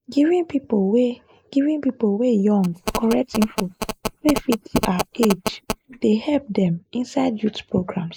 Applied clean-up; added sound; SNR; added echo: neural mask model Resemble Enhance denoiser.